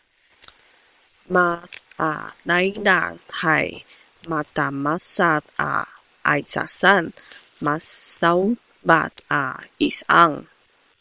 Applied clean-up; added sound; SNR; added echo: neural separator model SepFormer WHAM!.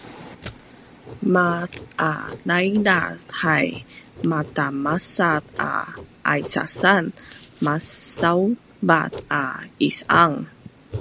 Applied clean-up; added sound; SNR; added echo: none; Writing; 18 dB; none.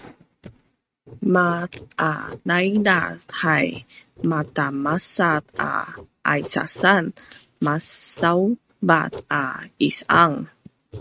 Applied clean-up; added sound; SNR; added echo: neural mask model RNNoise.